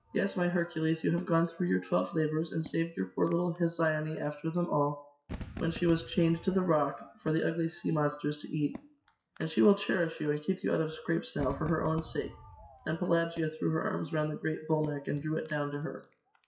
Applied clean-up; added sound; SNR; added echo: classical method WPE with log-MMSE.